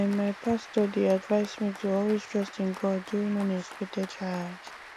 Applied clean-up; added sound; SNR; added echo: none; Applause; 16 dB; none.